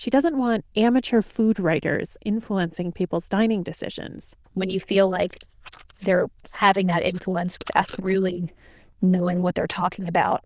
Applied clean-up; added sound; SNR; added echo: neural diffusion model UNIVERSE++.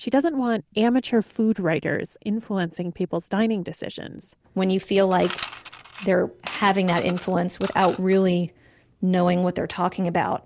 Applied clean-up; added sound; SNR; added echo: none; Coin (dropping) / Mechanisms; 16 dB; none.